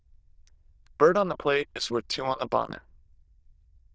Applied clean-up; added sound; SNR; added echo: neural diffusion model UNIVERSE++.